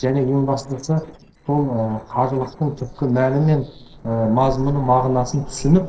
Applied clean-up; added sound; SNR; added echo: neural separator model SepFormer DNS4.